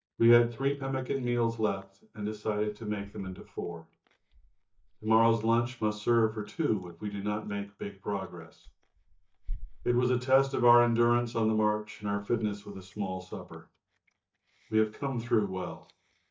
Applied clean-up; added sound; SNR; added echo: neural mask model DeepFilterNet 3.